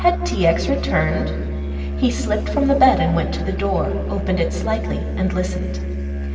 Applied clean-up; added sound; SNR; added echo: none; Musical instrument; 3 dB; reverberation time 2.4 s.